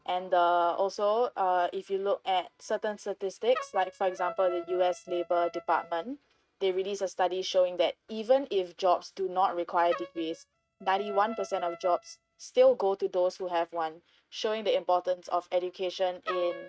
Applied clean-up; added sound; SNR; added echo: neural mask model RNNoise.